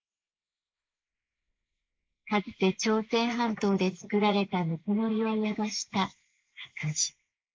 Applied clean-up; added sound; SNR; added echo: neural mask model Resemble Enhance denoiser.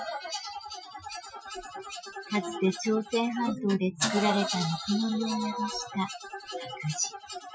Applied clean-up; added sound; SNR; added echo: classical method Wiener filter.